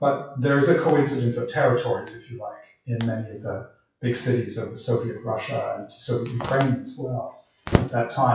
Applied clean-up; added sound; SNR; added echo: classical method WPE with log-MMSE.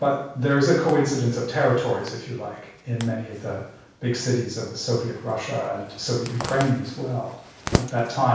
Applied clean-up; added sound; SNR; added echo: none; Zipper (clothing); 12 dB; reverberation time 0.7 s.